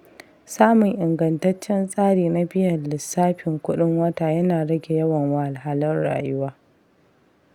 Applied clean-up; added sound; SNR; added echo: none; none; none; none.